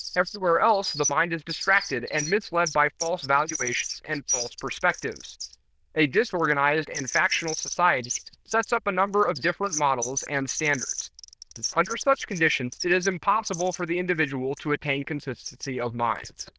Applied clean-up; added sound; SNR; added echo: neural diffusion model UNIVERSE++.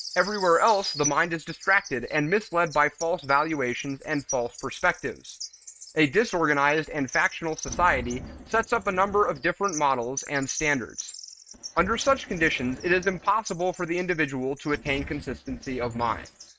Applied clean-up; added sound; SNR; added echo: neural mask model RNNoise.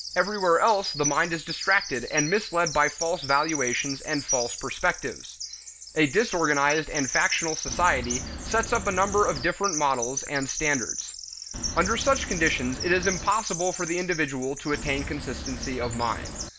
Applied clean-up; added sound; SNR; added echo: none; Wind + Bird vocalization, bird call, bird song; 8 dB; none.